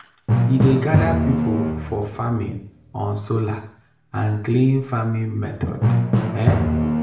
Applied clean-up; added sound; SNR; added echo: none; Drum; 0 dB; reverberation time 0.5 s.